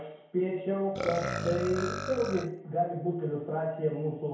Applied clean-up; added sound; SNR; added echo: none; Burping, eructation; 7 dB; reverberation time 0.9 s.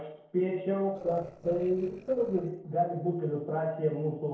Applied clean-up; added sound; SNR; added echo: neural separator model SepFormer DNS4.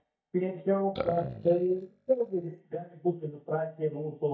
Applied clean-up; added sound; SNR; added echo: neural mask model DeepFilterNet 3.